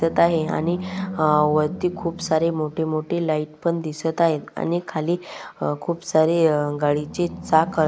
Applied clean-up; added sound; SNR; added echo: none; Animal; 14 dB; none.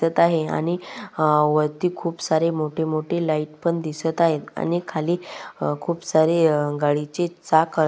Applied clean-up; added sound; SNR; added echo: none; none; none; none.